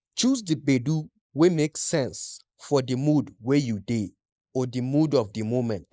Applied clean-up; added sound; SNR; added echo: neural mask model Resemble Enhance denoiser.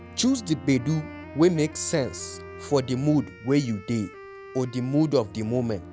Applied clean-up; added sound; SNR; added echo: none; Wind instrument, woodwind instrument + Bowed string instrument; 17 dB; none.